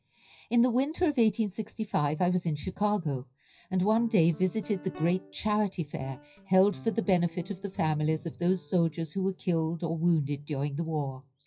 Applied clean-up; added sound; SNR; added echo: classical method WPE with log-MMSE.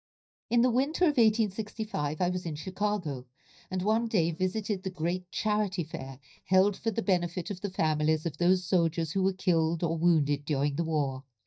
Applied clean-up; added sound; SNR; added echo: neural mask model DeepFilterNet 3.